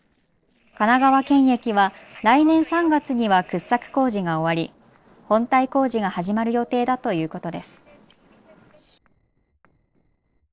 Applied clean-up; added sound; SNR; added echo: neural separator model SepFormer DNS4.